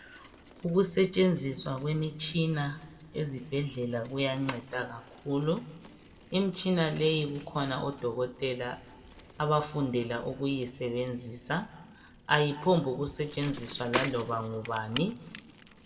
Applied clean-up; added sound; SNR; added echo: none; Bicycle; 14 dB; reverberation time 1.3 s.